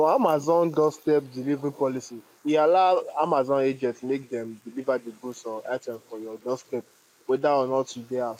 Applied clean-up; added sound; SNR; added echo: neural mask model Resemble Enhance denoiser.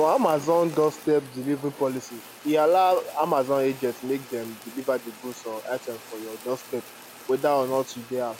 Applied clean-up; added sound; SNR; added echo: none; Fire; 19 dB; none.